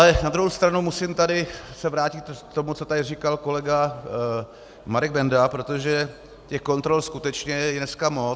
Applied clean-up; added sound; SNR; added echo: none; none; none; none.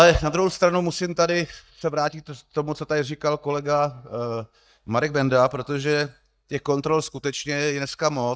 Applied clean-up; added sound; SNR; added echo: neural mask model DeepFilterNet 3.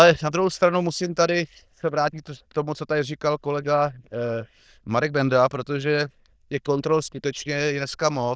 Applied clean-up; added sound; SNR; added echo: neural diffusion model UNIVERSE++.